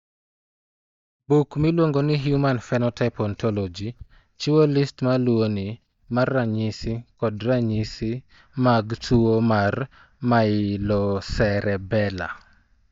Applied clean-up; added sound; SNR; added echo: neural mask model DeepFilterNet 3.